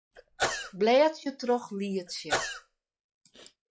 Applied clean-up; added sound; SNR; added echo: classical method log-MMSE.